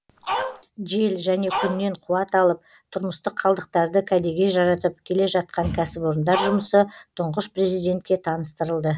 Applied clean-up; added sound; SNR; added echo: none; Dog; 4 dB; none.